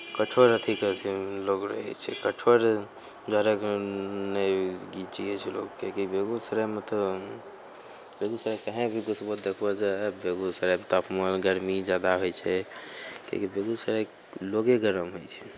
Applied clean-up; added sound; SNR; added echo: none; none; none; none.